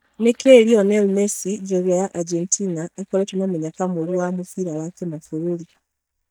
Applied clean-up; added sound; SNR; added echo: neural mask model DeepFilterNet 3.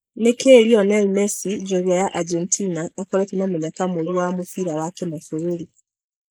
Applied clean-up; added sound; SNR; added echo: neural mask model Resemble Enhance denoiser.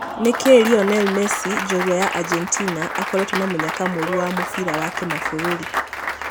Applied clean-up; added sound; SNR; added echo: none; Applause; 5 dB; none.